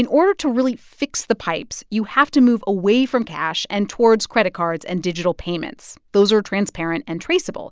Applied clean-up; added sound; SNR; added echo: none; none; none; none.